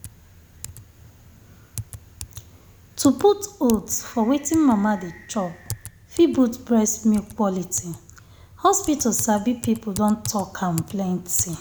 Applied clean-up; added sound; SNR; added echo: none; Typing; 16 dB; none.